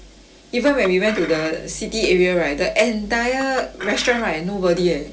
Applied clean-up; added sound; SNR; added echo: none; Chink, clink; 17 dB; reverberation time 0.2 s.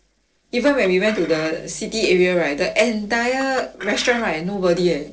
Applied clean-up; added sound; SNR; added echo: neural separator model SepFormer DNS4.